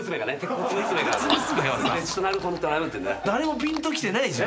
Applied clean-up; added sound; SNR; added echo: none; Chewing, mastication / Cough; 8 dB; none.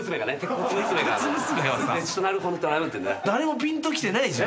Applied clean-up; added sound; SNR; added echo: none; none; none; none.